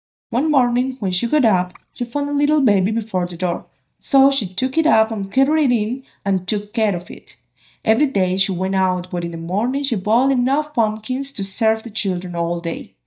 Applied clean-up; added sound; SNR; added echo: neural mask model DeepFilterNet 3.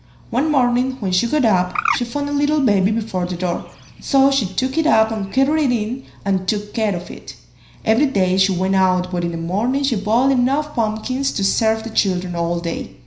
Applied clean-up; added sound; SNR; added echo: none; Bird; 12 dB; reverberation time 0.5 s.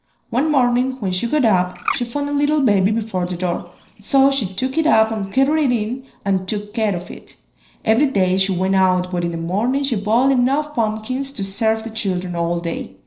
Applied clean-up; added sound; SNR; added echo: neural separator model SepFormer DNS4.